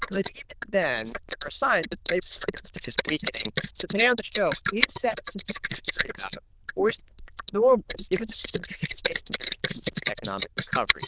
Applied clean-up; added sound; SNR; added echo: neural diffusion model UNIVERSE++.